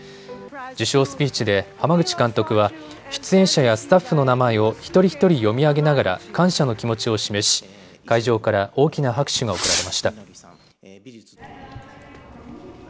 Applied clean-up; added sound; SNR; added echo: none; Fireworks; 6 dB; none.